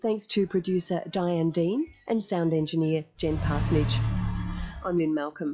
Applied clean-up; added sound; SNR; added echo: classical method log-MMSE.